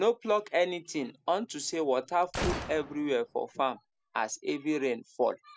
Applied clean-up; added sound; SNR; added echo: none; Gunshot, gunfire; 9 dB; none.